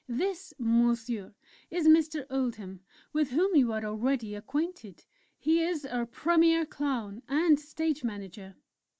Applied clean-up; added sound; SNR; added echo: none; none; none; none.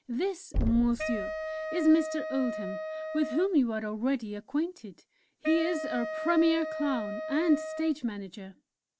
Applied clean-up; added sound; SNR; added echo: none; Knock + Wind instrument, woodwind instrument; 6 dB; none.